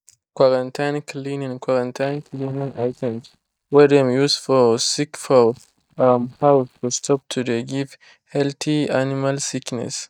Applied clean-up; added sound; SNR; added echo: neural mask model DeepFilterNet 3.